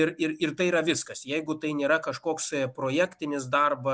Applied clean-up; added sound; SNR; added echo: none; none; none; none.